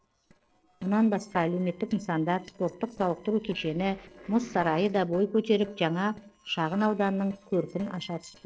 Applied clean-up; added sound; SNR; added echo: neural separator model SepFormer DNS4.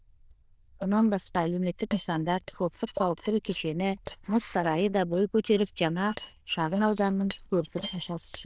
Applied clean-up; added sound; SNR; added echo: neural diffusion model UNIVERSE++.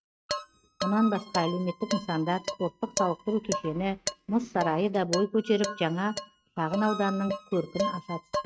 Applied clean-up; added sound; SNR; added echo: neural mask model RNNoise.